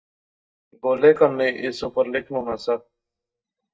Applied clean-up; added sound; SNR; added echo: neural mask model DeepFilterNet 3.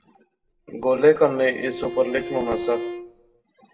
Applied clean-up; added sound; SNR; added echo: none; Bowed string instrument; 10 dB; reverberation time 0.6 s.